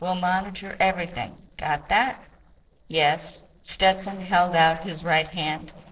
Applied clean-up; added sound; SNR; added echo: neural separator model SepFormer DNS4.